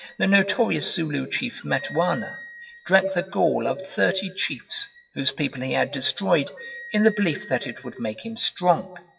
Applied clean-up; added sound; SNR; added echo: classical method WPE with log-MMSE.